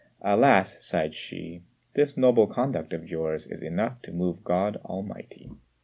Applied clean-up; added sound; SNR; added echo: none; none; none; none.